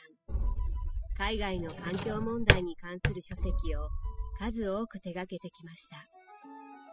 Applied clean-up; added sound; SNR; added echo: classical method spectral subtraction.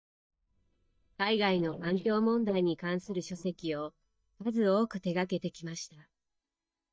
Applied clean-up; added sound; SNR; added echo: neural mask model DeepFilterNet 3.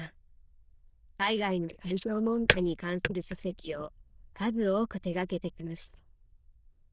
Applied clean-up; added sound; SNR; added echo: neural diffusion model UNIVERSE++.